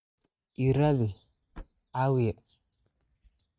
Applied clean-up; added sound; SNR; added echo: neural mask model RNNoise.